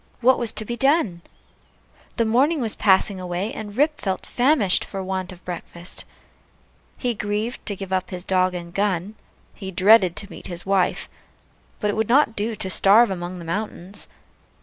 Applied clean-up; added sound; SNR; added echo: none; none; none; none.